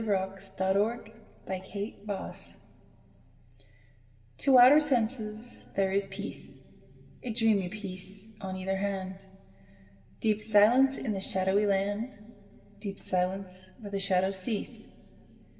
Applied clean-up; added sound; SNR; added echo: none; none; none; reverberation time 2.9 s.